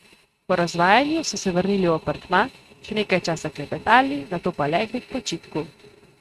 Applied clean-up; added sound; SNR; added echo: neural mask model RNNoise.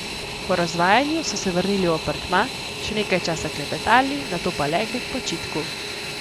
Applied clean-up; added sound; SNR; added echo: none; Fixed-wing aircraft, airplane; 7 dB; none.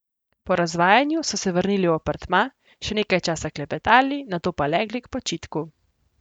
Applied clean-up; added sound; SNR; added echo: none; none; none; none.